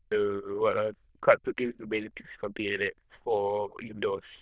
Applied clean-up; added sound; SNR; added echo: neural diffusion model UNIVERSE++.